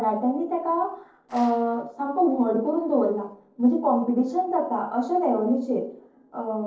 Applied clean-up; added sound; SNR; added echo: neural separator model SepFormer DNS4.